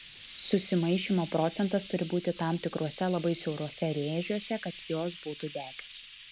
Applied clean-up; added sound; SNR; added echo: none; Frying (food); 16 dB; none.